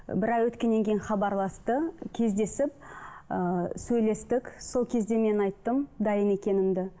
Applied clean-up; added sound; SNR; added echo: none; none; none; none.